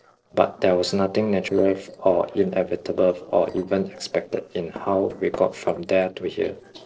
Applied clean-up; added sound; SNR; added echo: neural separator model SepFormer DNS4.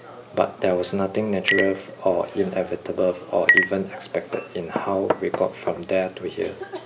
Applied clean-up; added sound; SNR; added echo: none; Chink, clink; 2 dB; none.